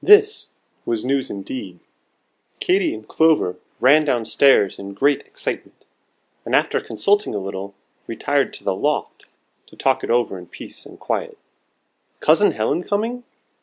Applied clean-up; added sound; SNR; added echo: none; none; none; none.